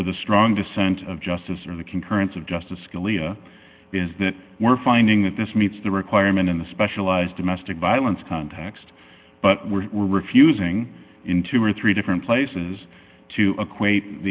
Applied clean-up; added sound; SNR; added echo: none; none; none; none.